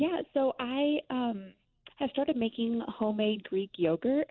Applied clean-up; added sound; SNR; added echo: none; none; none; none.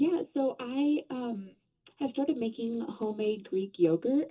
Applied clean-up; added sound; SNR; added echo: none; none; none; reverberation time 0.2 s.